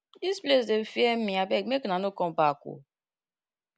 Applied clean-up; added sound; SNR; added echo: none; none; none; none.